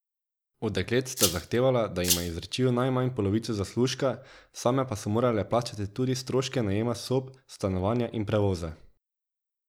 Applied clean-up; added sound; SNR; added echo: none; Rattle (instrument); 3 dB; none.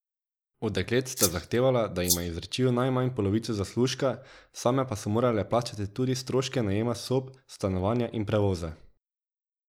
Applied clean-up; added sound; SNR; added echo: neural mask model Resemble Enhance denoiser.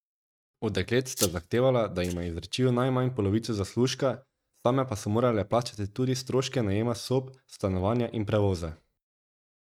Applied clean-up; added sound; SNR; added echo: neural mask model RNNoise.